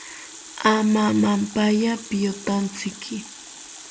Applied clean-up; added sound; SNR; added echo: none; Water tap, faucet; 17 dB; none.